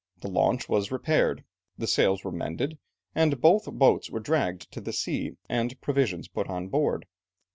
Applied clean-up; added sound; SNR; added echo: none; none; none; none.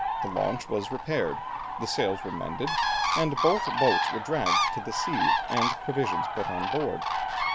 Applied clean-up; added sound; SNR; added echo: none; Bird; -2 dB; none.